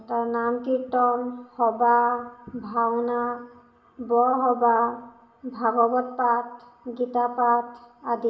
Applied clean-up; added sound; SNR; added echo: none; none; none; reverberation time 0.8 s.